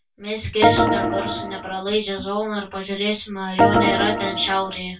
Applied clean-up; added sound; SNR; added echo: none; Organ; -5 dB; reverberation time 0.1 s.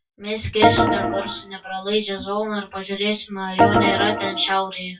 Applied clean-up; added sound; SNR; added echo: classical method WPE with log-MMSE.